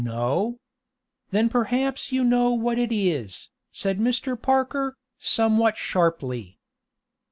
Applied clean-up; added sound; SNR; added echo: none; none; none; none.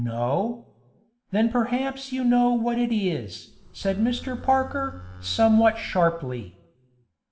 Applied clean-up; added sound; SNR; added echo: none; Livestock, farm animals, working animals; 16 dB; reverberation time 0.7 s.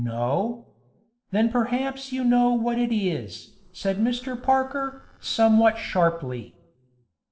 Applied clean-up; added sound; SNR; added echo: neural separator model SepFormer DNS4.